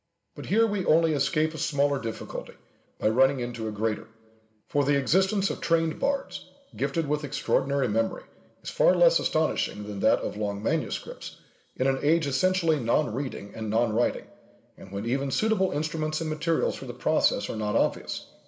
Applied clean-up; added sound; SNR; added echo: none; none; none; reverberation time 1.9 s.